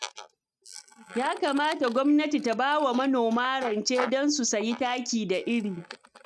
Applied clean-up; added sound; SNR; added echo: neural mask model RNNoise.